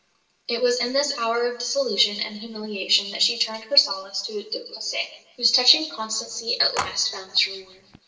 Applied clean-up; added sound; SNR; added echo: none; Telephone; 12 dB; reverberation time 0.9 s.